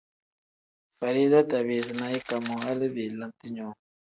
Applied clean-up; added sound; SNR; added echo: none; Camera; 15 dB; none.